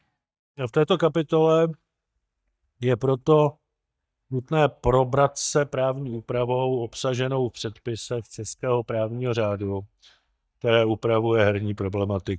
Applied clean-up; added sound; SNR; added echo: neural mask model DeepFilterNet 3.